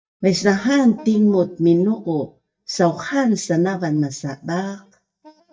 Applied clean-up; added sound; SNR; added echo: neural mask model DeepFilterNet 3.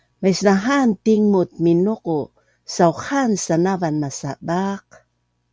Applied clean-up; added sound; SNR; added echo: none; none; none; none.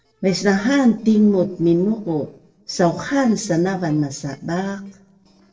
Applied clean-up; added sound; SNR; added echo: neural separator model SepFormer DNS4.